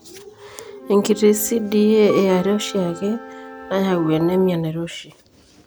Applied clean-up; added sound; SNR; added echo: none; Wind instrument, woodwind instrument + Wind instrument, woodwind instrument; 18 dB; none.